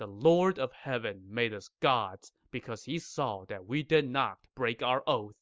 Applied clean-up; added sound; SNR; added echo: none; none; none; none.